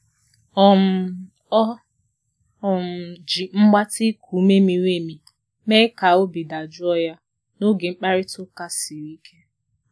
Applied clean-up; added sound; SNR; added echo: none; none; none; none.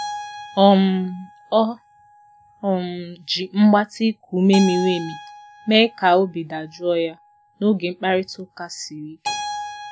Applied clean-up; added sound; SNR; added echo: none; Keyboard (musical); 14 dB; none.